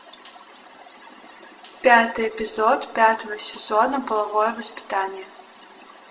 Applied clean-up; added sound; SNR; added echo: none; Tambourine; 13 dB; reverberation time 1.2 s.